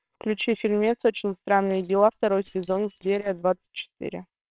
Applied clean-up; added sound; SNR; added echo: neural separator model SepFormer WHAMR!.